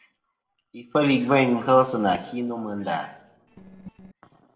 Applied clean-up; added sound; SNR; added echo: neural separator model SepFormer DNS4.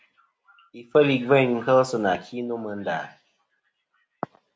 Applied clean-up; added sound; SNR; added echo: none; none; none; none.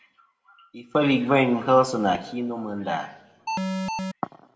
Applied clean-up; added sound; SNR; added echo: none; Alarm; 2 dB; reverberation time 0.9 s.